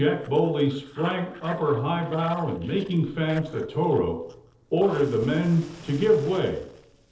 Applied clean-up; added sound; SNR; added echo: neural separator model SepFormer DNS4.